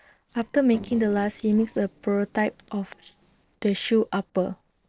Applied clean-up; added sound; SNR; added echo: neural separator model SepFormer DNS4.